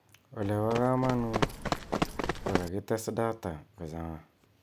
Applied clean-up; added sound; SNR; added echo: none; Run; 0 dB; none.